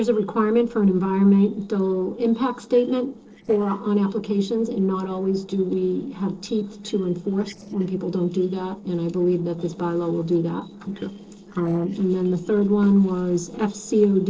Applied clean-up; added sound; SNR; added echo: neural separator model SepFormer DNS4.